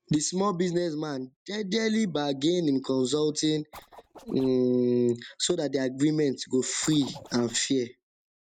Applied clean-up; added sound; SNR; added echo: neural mask model RNNoise.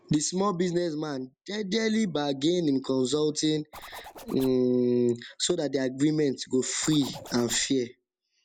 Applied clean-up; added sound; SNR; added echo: none; Zipper (clothing); 19 dB; none.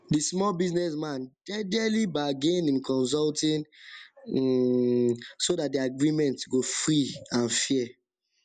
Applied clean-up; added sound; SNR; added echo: none; none; none; none.